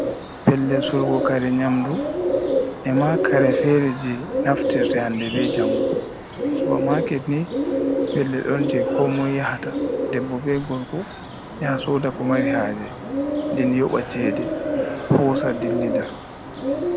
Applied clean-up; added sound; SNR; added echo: none; Bird; 1 dB; none.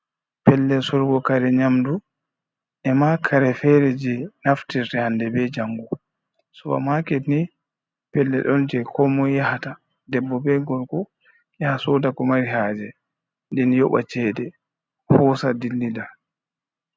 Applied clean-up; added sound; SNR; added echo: none; none; none; none.